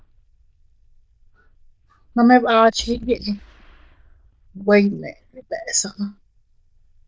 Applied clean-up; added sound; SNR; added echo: neural diffusion model UNIVERSE++.